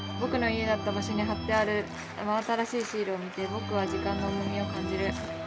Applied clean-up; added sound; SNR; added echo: none; Organ; 4 dB; none.